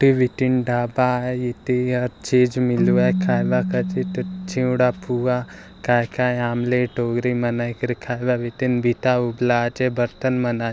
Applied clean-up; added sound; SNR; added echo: none; Keyboard (musical); 10 dB; none.